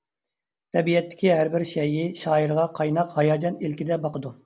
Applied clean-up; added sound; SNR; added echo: none; none; none; none.